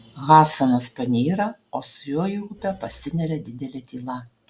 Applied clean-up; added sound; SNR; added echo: none; none; none; none.